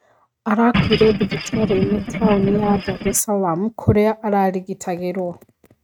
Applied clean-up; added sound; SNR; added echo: neural mask model RNNoise.